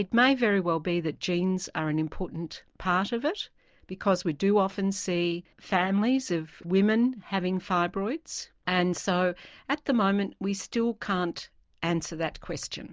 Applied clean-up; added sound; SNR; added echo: none; none; none; none.